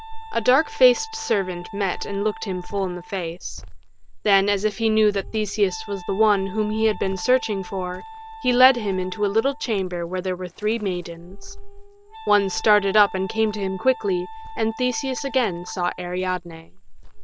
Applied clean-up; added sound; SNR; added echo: none; Cricket + Wind instrument, woodwind instrument; 12 dB; none.